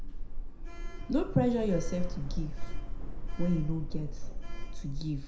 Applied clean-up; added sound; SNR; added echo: none; Sliding door; -2 dB; reverberation time 0.5 s.